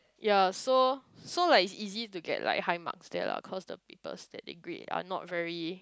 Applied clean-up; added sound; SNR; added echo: none; none; none; none.